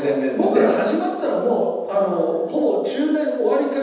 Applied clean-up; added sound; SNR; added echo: none; none; none; reverberation time 1.1 s.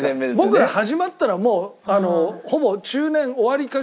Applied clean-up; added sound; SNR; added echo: none; none; none; none.